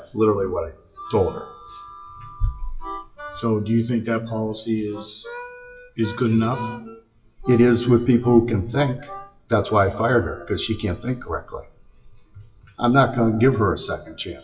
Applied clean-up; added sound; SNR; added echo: classical method WPE with log-MMSE.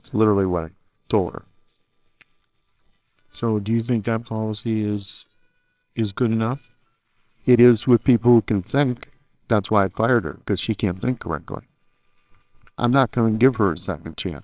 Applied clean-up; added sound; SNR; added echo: neural separator model SepFormer WHAMR!.